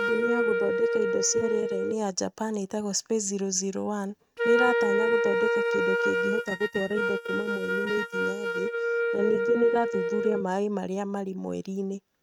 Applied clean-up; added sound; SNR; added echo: neural mask model RNNoise.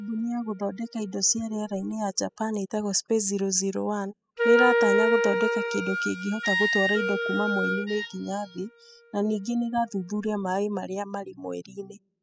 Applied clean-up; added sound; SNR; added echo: classical method spectral subtraction.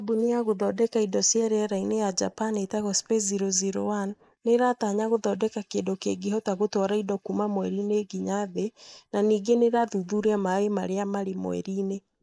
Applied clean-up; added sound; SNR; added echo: neural mask model Resemble Enhance denoiser.